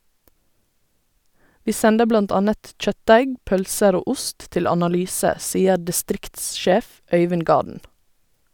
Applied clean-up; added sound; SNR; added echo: none; none; none; none.